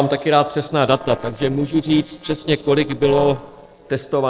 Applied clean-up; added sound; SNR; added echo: neural separator model SepFormer DNS4.